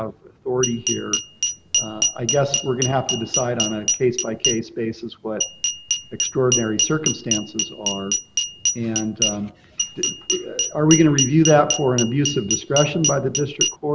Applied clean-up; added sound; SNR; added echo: none; Glass; 2 dB; none.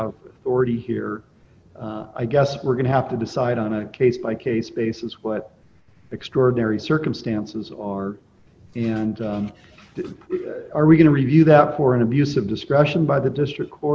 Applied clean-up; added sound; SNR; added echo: none; none; none; none.